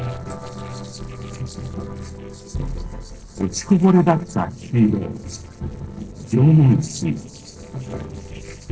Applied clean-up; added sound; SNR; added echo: neural separator model SepFormer DNS4.